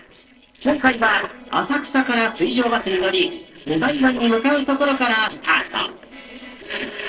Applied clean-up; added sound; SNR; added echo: neural separator model SepFormer DNS4.